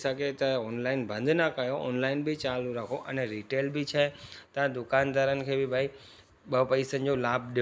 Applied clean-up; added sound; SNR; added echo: none; none; none; none.